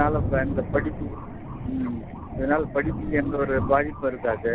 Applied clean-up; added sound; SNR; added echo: none; Thunder; 5 dB; none.